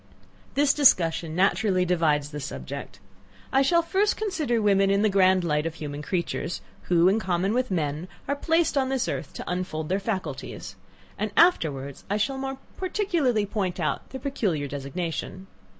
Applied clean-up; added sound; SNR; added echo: none; none; none; none.